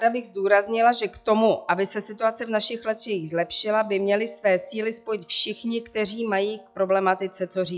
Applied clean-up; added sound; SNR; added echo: classical method log-MMSE.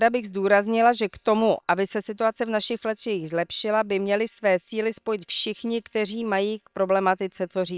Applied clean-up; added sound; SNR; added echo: neural separator model SepFormer WHAM!.